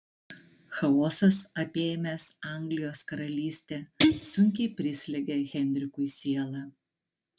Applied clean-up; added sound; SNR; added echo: none; Guitar; 0 dB; none.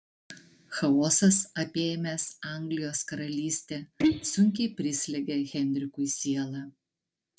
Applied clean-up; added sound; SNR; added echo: neural separator model SepFormer DNS4.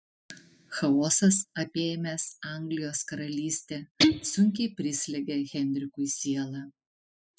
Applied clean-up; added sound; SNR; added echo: classical method spectral subtraction.